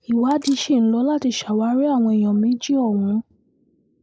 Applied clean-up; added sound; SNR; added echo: neural mask model Resemble Enhance denoiser.